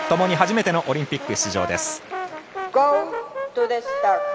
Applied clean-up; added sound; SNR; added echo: none; Brass instrument; 7 dB; none.